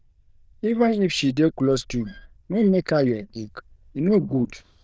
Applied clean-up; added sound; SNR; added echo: neural diffusion model UNIVERSE++.